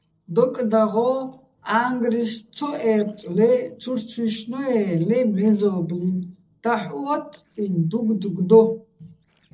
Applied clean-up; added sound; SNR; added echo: neural separator model SepFormer DNS4.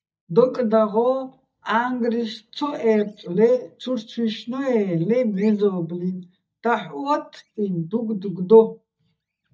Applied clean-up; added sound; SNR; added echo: neural mask model DeepFilterNet 3.